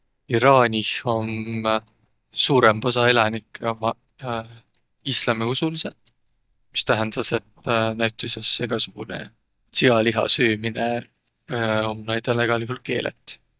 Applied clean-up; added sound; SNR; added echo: neural mask model DeepFilterNet 3.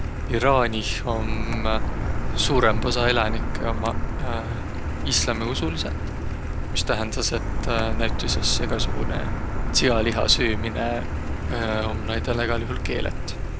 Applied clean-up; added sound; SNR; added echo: none; Car; -1 dB; none.